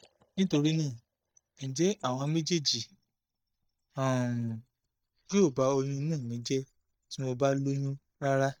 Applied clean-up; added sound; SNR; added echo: neural mask model DeepFilterNet 3.